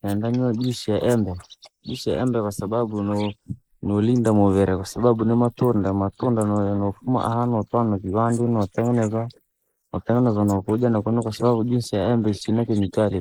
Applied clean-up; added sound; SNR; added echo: neural mask model Resemble Enhance denoiser.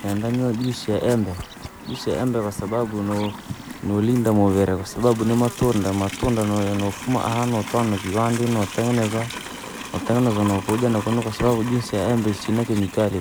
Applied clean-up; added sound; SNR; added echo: none; Livestock, farm animals, working animals; 12 dB; none.